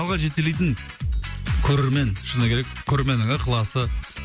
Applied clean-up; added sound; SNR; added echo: none; none; none; none.